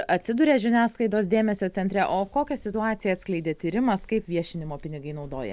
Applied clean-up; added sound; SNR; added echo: none; none; none; none.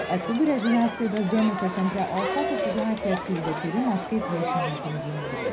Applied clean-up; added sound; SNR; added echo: none; Crowd; 4 dB; reverberation time 0.4 s.